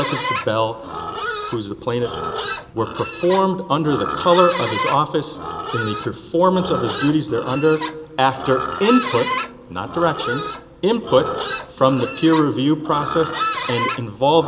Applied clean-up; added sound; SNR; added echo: none; Livestock, farm animals, working animals; 7 dB; none.